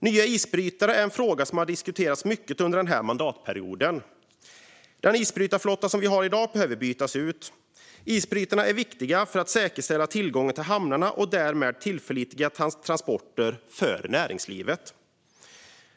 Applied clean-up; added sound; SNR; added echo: none; none; none; none.